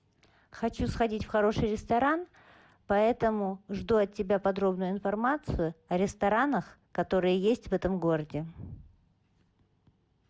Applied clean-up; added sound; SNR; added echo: none; none; none; none.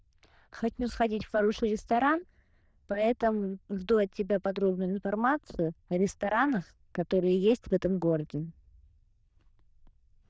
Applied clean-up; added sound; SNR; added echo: neural diffusion model UNIVERSE++.